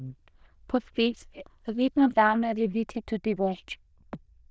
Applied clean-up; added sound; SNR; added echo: neural diffusion model UNIVERSE++.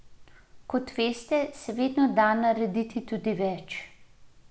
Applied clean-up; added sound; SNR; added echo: none; none; none; none.